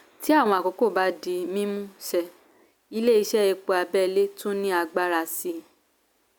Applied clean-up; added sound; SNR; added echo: none; none; none; none.